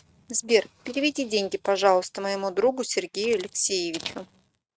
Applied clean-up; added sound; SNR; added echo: neural mask model RNNoise.